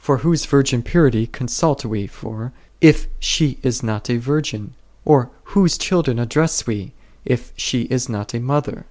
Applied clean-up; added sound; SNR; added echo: none; none; none; none.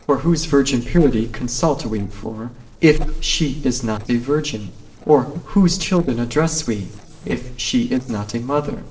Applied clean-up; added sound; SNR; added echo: neural separator model SepFormer DNS4.